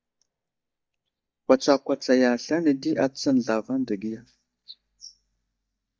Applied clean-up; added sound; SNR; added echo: neural mask model DeepFilterNet 3.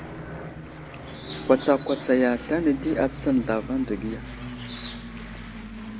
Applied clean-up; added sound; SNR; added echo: none; Aircraft; 10 dB; none.